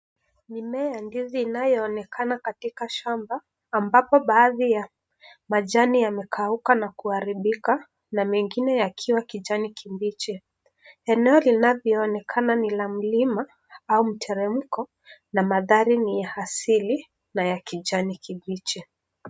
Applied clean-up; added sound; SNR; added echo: none; none; none; none.